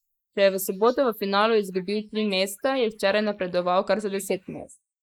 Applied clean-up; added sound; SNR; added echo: neural mask model Resemble Enhance denoiser.